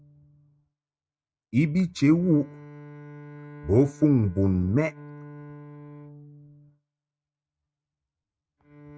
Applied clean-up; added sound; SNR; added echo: neural mask model RNNoise.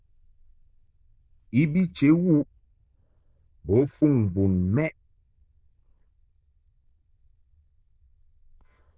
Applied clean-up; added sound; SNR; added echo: neural diffusion model UNIVERSE++.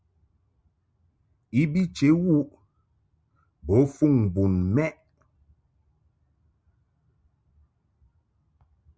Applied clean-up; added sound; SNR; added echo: none; none; none; none.